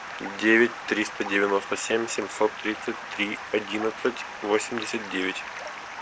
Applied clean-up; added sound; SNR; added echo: none; Stream; 10 dB; none.